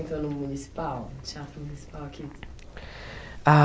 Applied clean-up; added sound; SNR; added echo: none; none; none; none.